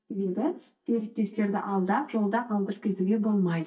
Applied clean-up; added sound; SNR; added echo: neural mask model DeepFilterNet 3.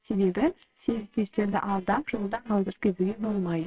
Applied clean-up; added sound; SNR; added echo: neural separator model SepFormer WHAMR!.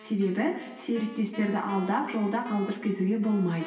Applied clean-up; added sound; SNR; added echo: none; Wind instrument, woodwind instrument; 18 dB; reverberation time 1.1 s.